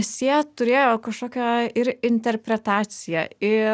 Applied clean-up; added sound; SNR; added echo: none; none; none; none.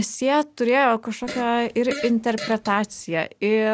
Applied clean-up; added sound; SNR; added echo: none; Fart; 13 dB; none.